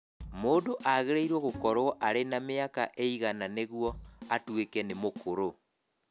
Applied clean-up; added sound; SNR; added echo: none; Bowed string instrument + Drum kit; 18 dB; none.